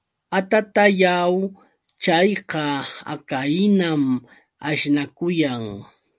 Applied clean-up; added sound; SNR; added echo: none; none; none; none.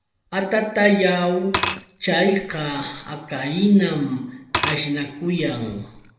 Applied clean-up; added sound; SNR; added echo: none; Glass / Liquid; 7 dB; reverberation time 0.8 s.